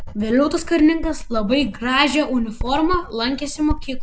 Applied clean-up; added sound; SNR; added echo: none; Writing; 8 dB; none.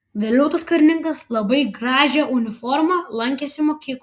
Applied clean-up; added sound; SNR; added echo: none; none; none; none.